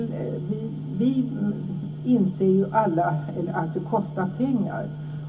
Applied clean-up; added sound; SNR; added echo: none; none; none; reverberation time 0.3 s.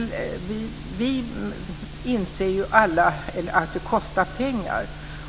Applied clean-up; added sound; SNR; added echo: none; none; none; none.